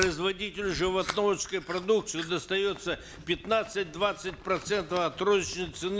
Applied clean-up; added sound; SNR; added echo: none; Chewing, mastication; 15 dB; none.